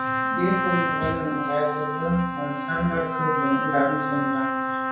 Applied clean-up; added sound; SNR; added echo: none; Trumpet; 0 dB; reverberation time 0.5 s.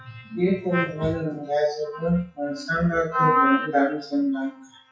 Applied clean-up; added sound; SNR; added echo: classical method WPE with log-MMSE.